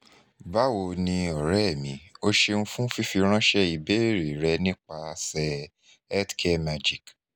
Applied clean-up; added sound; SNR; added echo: none; none; none; none.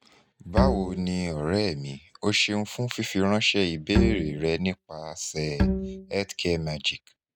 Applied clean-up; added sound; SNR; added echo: neural mask model RNNoise.